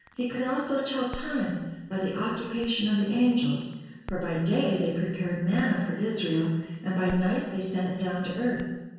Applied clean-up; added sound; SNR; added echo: none; Crackle; 20 dB; reverberation time 1.0 s.